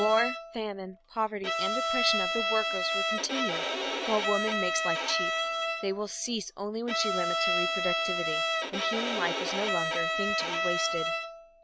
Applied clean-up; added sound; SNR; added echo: none; Bowed string instrument; -3 dB; none.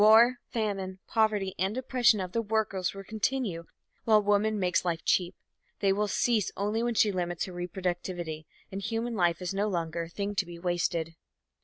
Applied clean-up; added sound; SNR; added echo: none; none; none; none.